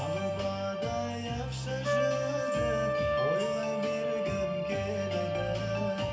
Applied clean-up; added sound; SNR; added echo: none; Trumpet; -2 dB; reverberation time 0.3 s.